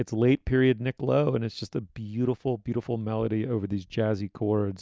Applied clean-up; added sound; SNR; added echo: none; none; none; none.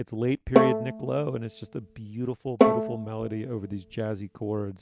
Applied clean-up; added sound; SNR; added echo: none; Bowed string instrument; -3 dB; none.